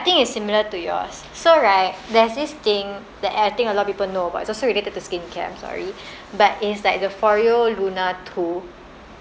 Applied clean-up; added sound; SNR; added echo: none; none; none; none.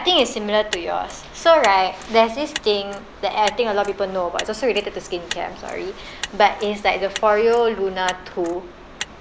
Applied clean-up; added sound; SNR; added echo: none; Motor vehicle (road); 16 dB; none.